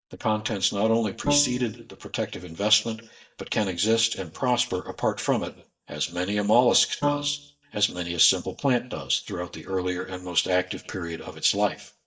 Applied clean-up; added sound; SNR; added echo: neural mask model DeepFilterNet 3.